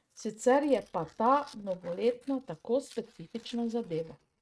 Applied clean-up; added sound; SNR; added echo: neural mask model RNNoise.